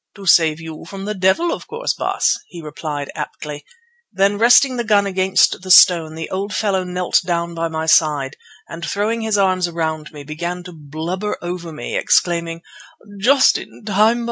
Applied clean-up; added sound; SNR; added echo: none; none; none; none.